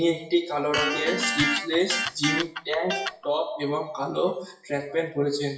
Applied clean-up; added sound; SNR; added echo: classical method WPE with log-MMSE.